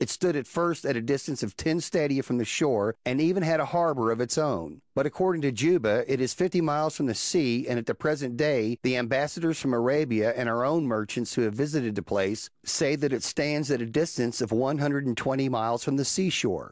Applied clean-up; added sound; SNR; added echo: none; none; none; none.